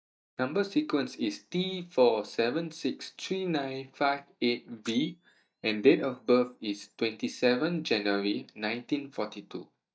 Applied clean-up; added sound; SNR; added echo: neural mask model DeepFilterNet 3.